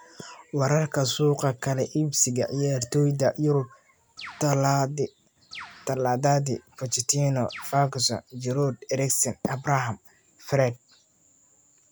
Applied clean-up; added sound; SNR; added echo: none; Bird; 16 dB; none.